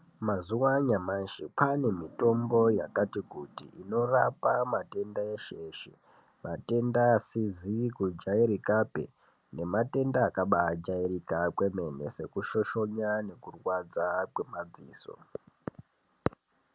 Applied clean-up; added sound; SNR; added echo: none; none; none; none.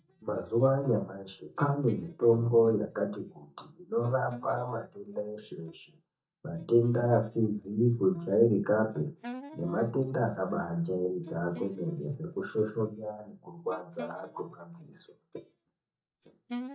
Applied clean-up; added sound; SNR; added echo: neural mask model DeepFilterNet 3.